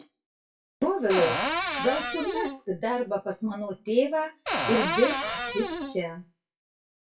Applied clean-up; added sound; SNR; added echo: classical method WPE with log-MMSE.